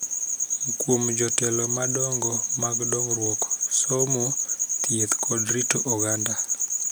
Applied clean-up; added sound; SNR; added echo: none; none; none; none.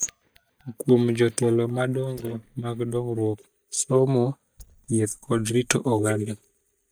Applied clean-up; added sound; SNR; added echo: neural mask model DeepFilterNet 3.